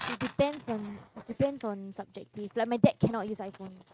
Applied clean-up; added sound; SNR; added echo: neural mask model RNNoise.